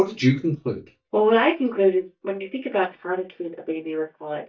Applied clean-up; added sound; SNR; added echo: neural mask model DeepFilterNet 3.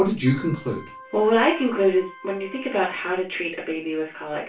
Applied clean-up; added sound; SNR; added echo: none; Organ; 18 dB; reverberation time 0.2 s.